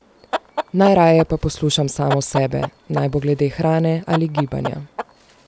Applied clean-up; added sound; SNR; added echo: none; Chicken, rooster; 10 dB; none.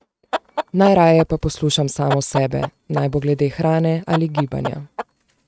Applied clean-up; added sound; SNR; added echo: neural mask model RNNoise.